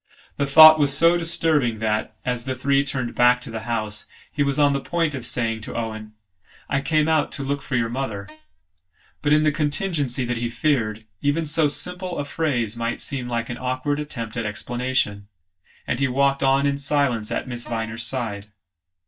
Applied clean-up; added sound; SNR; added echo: neural mask model DeepFilterNet 3.